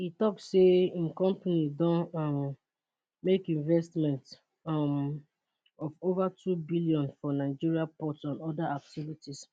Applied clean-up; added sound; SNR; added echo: none; none; none; none.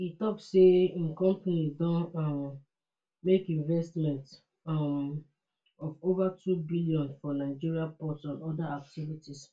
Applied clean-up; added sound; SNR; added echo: none; none; none; reverberation time 0.2 s.